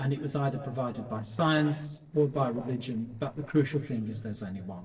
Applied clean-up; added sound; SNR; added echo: neural separator model SepFormer DNS4.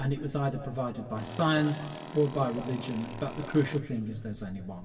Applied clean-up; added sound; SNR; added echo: none; Tools; 13 dB; reverberation time 1.9 s.